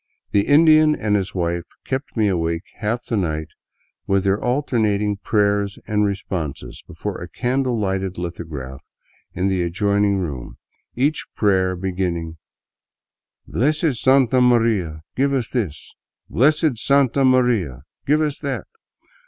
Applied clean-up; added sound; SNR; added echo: none; none; none; none.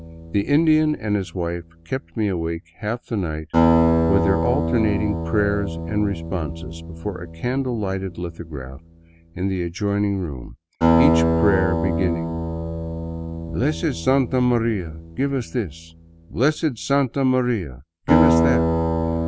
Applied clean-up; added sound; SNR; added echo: none; Acoustic guitar; 1 dB; none.